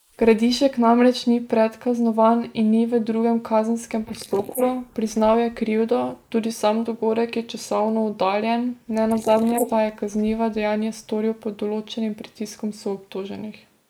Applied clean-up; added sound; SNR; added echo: neural mask model Resemble Enhance denoiser.